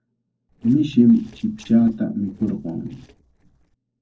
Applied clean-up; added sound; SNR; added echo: neural separator model SepFormer DNS4.